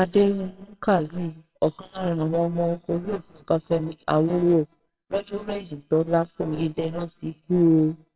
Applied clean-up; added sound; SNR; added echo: neural separator model SepFormer WHAMR!.